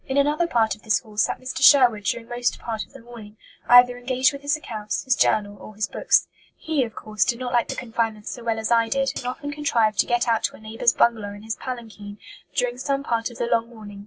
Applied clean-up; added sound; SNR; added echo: neural separator model SepFormer DNS4.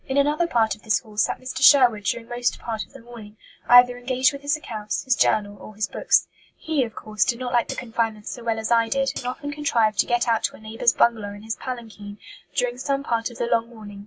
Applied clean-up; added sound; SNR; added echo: none; Hi-hat; 14 dB; none.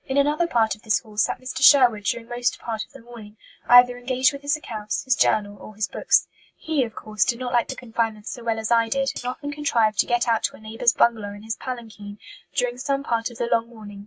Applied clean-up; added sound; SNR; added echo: neural mask model RNNoise.